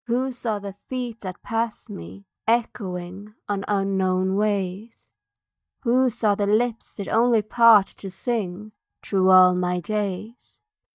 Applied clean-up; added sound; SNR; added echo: neural mask model DeepFilterNet 3.